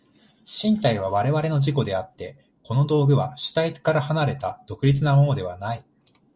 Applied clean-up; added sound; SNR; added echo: none; none; none; none.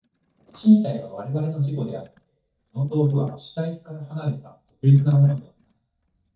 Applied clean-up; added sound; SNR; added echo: neural mask model DeepFilterNet 3.